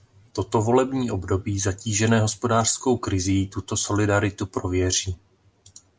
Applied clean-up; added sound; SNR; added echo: none; none; none; none.